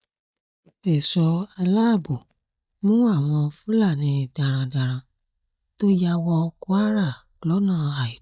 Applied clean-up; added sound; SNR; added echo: neural mask model DeepFilterNet 3.